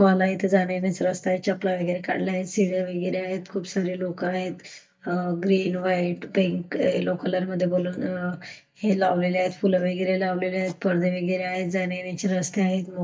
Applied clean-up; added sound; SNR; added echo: neural mask model DeepFilterNet 3.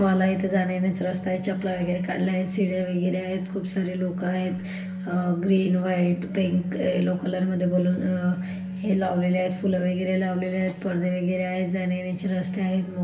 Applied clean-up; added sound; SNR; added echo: none; Organ; 8 dB; reverberation time 0.6 s.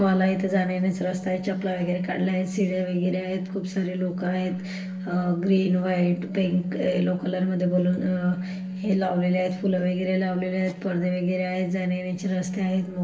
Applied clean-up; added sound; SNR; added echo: neural separator model SepFormer DNS4.